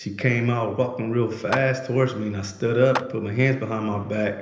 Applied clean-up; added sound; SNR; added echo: none; Clapping; 13 dB; reverberation time 0.8 s.